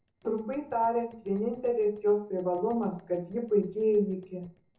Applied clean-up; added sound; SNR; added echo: neural separator model SepFormer DNS4.